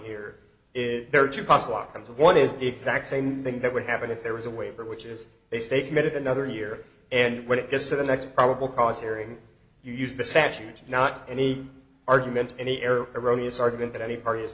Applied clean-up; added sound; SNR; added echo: none; none; none; none.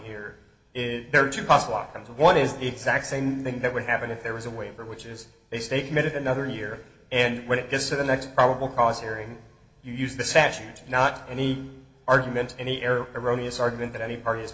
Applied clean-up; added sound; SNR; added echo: none; none; none; reverberation time 0.4 s.